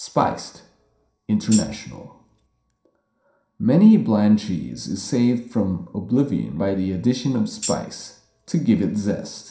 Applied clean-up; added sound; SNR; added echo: none; Tambourine; 12 dB; reverberation time 0.5 s.